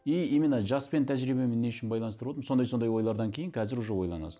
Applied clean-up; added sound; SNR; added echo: none; none; none; none.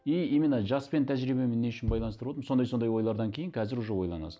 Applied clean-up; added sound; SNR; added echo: none; Bass drum; 13 dB; none.